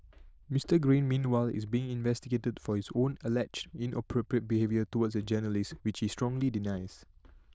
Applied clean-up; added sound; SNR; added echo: neural diffusion model UNIVERSE++.